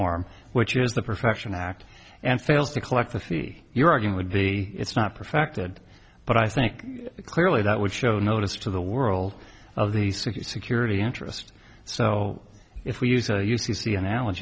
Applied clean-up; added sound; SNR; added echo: none; none; none; none.